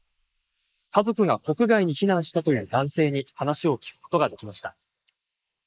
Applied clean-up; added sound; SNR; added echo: neural mask model Resemble Enhance denoiser.